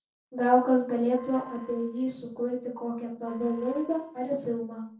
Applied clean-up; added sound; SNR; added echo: neural separator model SepFormer DNS4.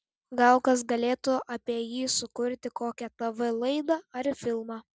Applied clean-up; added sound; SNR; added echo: none; none; none; none.